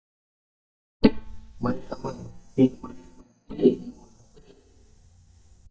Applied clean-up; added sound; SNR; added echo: neural mask model DeepFilterNet 3.